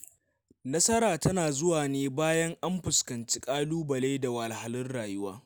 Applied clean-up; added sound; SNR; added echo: none; none; none; none.